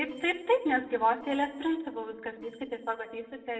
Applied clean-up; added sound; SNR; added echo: neural separator model SepFormer DNS4.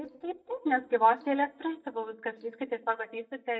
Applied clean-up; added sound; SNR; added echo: neural mask model DeepFilterNet 3.